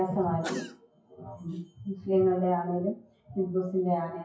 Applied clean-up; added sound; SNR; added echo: classical method WPE with log-MMSE.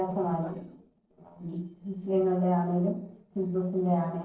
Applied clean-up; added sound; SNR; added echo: neural separator model SepFormer DNS4.